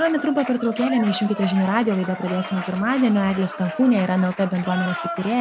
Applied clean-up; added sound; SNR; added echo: none; Applause / Cheering; 11 dB; none.